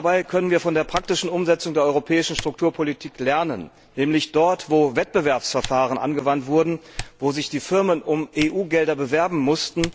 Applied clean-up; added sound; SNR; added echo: none; Typing; 19 dB; none.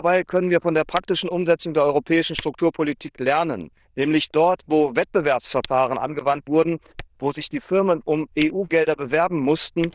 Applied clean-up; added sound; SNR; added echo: neural diffusion model UNIVERSE++.